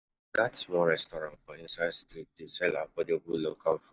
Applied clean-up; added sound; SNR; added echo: neural mask model DeepFilterNet 3.